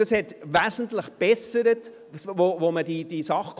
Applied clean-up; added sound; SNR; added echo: none; none; none; none.